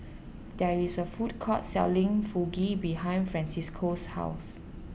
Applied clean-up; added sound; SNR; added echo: none; none; none; none.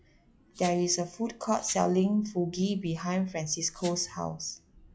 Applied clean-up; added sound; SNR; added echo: classical method log-MMSE.